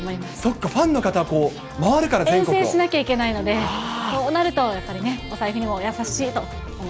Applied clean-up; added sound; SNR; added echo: none; none; none; none.